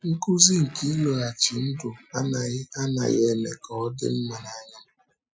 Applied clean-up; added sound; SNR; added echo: classical method Wiener filter.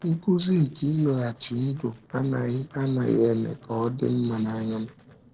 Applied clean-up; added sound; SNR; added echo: neural separator model SepFormer DNS4.